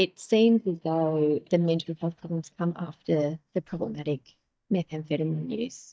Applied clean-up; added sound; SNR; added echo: neural mask model DeepFilterNet 3.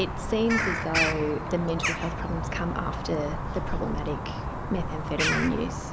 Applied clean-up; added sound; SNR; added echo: none; Bird vocalization, bird call, bird song; 1 dB; none.